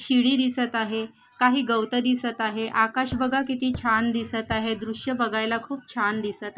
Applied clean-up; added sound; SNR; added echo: none; Thump, thud; 16 dB; none.